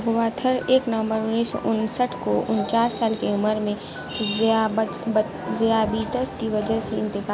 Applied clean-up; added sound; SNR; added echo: none; Piano; 17 dB; none.